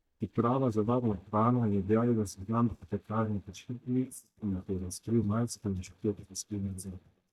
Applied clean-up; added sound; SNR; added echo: neural mask model DeepFilterNet 3.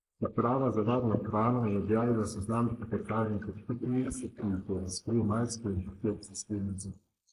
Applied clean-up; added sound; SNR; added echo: neural mask model Resemble Enhance denoiser.